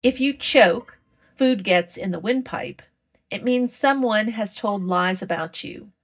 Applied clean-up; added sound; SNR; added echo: neural mask model DeepFilterNet 3.